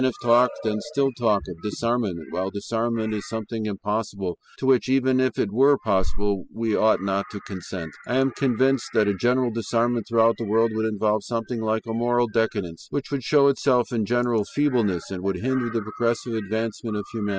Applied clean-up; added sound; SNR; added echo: classical method spectral subtraction.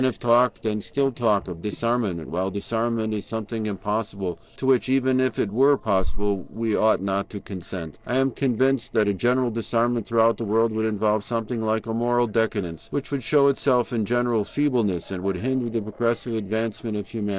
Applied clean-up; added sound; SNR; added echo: neural separator model SepFormer DNS4.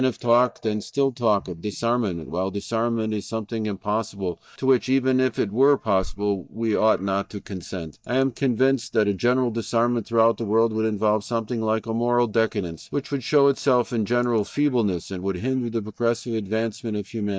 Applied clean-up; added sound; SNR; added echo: neural mask model DeepFilterNet 3.